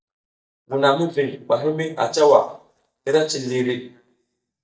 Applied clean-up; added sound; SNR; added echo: neural mask model DeepFilterNet 3.